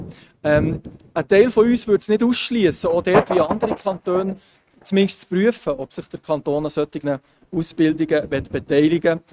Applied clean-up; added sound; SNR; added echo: neural mask model RNNoise.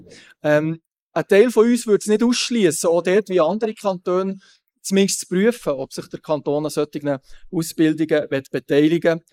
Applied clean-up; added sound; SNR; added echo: neural mask model Resemble Enhance denoiser.